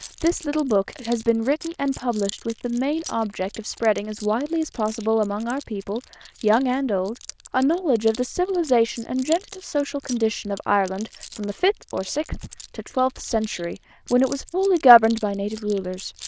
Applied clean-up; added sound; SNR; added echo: neural diffusion model UNIVERSE++.